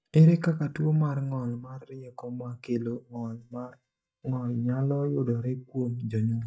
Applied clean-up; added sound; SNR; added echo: neural mask model DeepFilterNet 3.